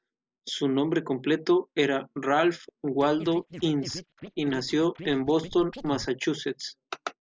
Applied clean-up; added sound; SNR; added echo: neural mask model Resemble Enhance denoiser.